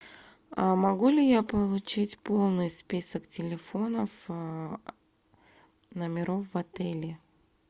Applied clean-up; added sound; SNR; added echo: none; none; none; none.